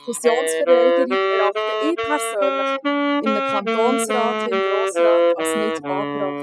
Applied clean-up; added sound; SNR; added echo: classical method spectral subtraction.